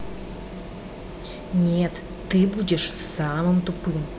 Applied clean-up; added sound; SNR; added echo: none; none; none; none.